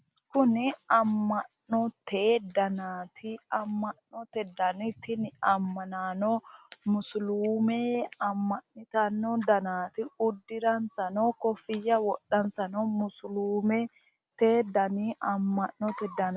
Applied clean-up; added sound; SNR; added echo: none; none; none; none.